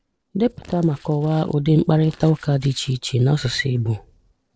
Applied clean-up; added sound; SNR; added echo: neural separator model SepFormer DNS4.